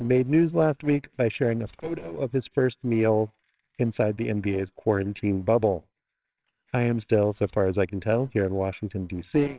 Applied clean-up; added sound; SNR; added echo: neural separator model SepFormer WHAMR!.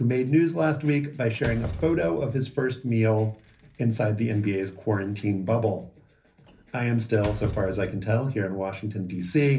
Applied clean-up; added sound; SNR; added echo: none; Slam; 16 dB; reverberation time 0.3 s.